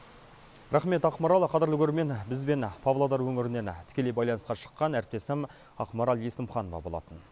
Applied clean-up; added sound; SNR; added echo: none; none; none; none.